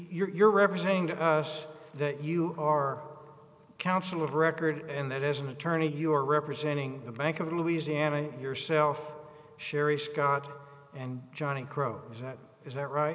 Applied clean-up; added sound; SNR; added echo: neural mask model Resemble Enhance denoiser.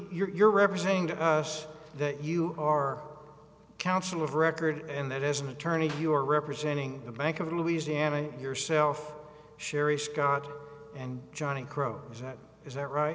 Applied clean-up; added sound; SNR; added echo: none; Clapping; 16 dB; none.